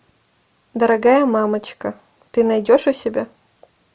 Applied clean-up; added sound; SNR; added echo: none; none; none; none.